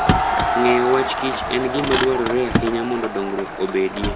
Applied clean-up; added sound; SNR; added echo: none; Motor vehicle (road) + Crowd; 0 dB; none.